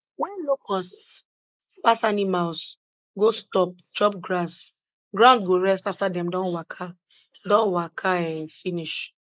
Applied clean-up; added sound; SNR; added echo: neural mask model Resemble Enhance denoiser.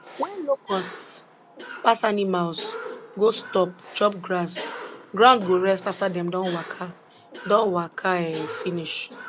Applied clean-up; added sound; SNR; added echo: none; Cough; 15 dB; none.